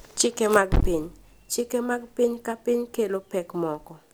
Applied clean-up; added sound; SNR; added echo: none; Thump, thud; 6 dB; none.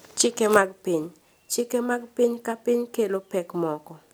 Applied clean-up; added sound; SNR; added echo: none; none; none; none.